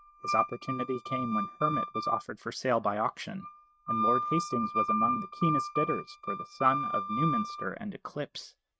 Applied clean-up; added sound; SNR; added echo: neural mask model RNNoise.